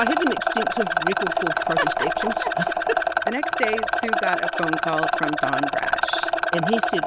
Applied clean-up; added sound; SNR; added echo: none; Rattle; -4 dB; none.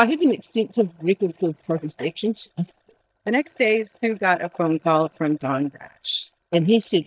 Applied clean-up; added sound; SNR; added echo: neural mask model DeepFilterNet 3.